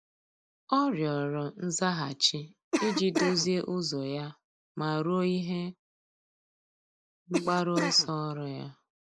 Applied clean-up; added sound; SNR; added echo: neural mask model Resemble Enhance denoiser.